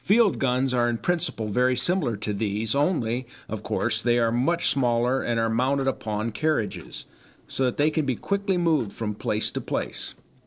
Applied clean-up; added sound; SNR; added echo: neural separator model SepFormer DNS4.